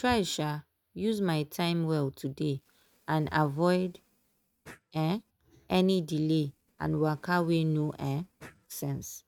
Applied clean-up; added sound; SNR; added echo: neural mask model RNNoise.